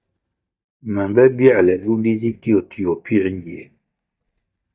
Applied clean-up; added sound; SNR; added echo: neural mask model DeepFilterNet 3.